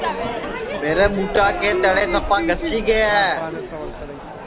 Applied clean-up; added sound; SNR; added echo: none; Crowd / Fireworks; 4 dB; none.